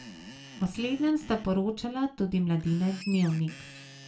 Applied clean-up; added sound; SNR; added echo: none; Screech; 18 dB; reverberation time 0.2 s.